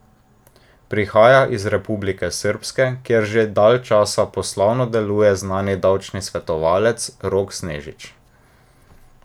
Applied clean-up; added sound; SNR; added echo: none; none; none; none.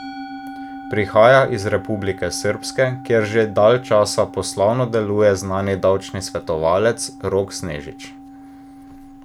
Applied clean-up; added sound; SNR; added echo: none; Musical instrument; 17 dB; none.